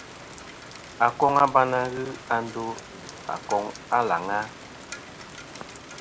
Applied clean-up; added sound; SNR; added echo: none; Rain; 15 dB; none.